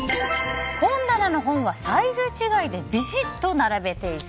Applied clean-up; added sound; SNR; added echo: none; none; none; none.